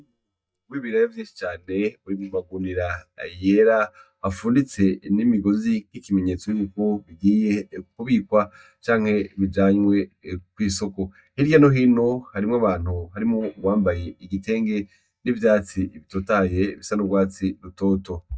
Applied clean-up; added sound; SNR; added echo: neural mask model DeepFilterNet 3.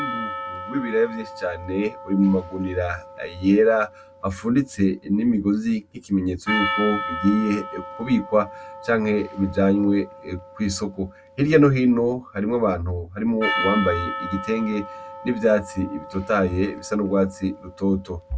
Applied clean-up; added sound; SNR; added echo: none; Percussion; 11 dB; none.